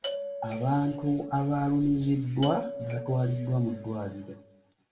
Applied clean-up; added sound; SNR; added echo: none; Doorbell; 11 dB; reverberation time 0.4 s.